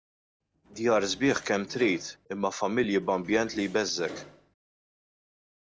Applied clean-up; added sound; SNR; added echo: neural separator model SepFormer DNS4.